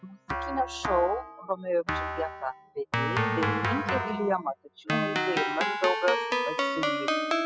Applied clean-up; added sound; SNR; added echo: classical method spectral subtraction.